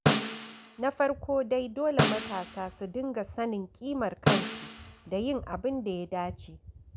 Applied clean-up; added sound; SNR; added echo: none; Snare drum; 0 dB; none.